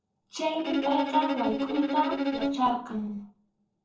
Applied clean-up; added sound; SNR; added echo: neural separator model SepFormer DNS4.